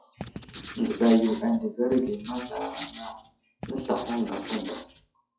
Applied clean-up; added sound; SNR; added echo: classical method WPE with log-MMSE.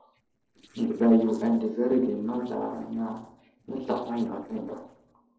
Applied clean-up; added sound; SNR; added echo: neural separator model SepFormer DNS4.